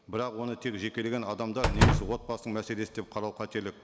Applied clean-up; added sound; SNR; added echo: none; Slam; -4 dB; none.